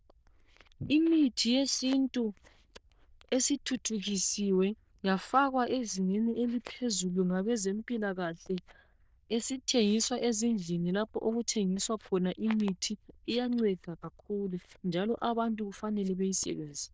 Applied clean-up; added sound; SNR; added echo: neural diffusion model UNIVERSE++.